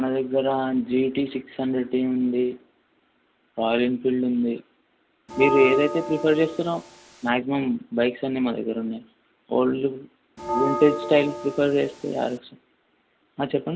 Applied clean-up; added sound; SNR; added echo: none; Bell; 6 dB; none.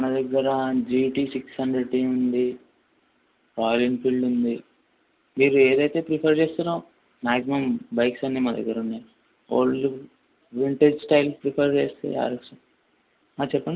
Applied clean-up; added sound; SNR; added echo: none; none; none; none.